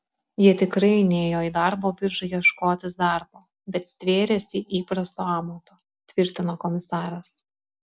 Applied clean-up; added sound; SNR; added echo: none; none; none; none.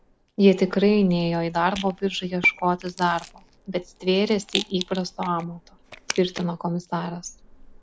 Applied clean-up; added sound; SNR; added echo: none; Rattle; 15 dB; none.